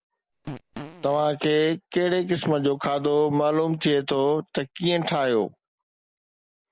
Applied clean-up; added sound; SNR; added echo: none; Fart; 16 dB; none.